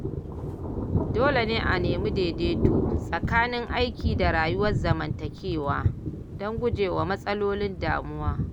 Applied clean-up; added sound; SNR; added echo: none; Thunder; 0 dB; none.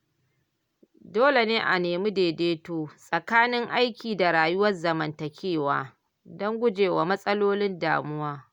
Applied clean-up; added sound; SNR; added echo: none; none; none; none.